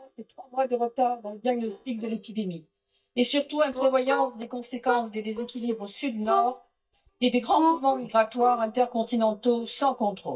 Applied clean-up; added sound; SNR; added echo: neural mask model DeepFilterNet 3.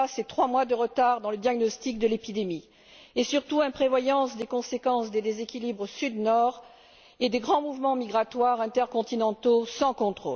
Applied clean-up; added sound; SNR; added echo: none; none; none; none.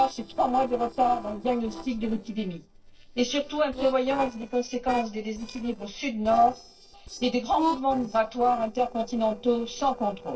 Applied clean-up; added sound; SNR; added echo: neural separator model SepFormer DNS4.